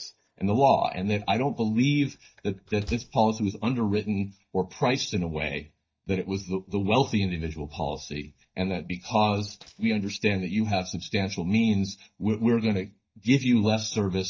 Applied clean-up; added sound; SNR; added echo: neural mask model DeepFilterNet 3.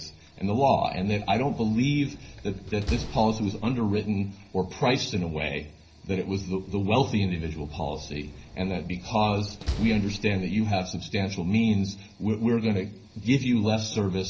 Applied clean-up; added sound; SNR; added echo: none; Slam; 15 dB; reverberation time 0.4 s.